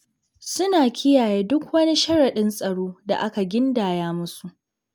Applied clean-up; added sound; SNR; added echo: none; none; none; none.